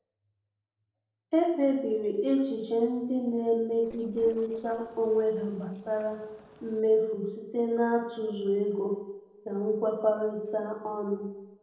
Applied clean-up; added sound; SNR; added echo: neural separator model SepFormer DNS4.